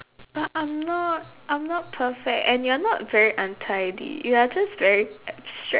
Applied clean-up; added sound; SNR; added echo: none; none; none; none.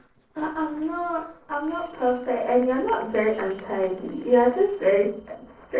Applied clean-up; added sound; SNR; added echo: neural separator model SepFormer DNS4.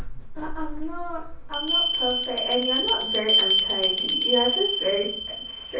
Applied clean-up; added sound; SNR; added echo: none; Bell; -4 dB; reverberation time 0.6 s.